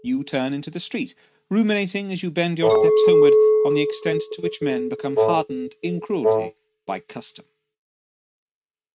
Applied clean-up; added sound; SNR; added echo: neural mask model RNNoise.